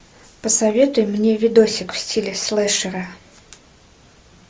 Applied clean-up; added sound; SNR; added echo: none; none; none; none.